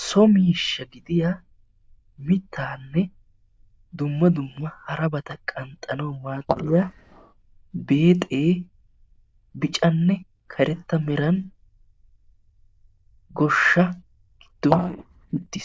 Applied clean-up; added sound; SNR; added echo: neural diffusion model UNIVERSE++.